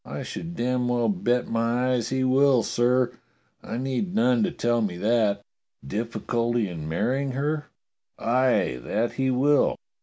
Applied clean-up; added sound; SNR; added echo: none; none; none; none.